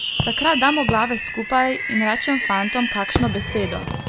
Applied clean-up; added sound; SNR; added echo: none; Fireworks; 3 dB; none.